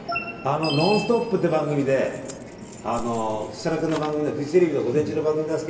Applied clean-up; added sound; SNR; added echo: none; Keys jangling; 18 dB; reverberation time 1.3 s.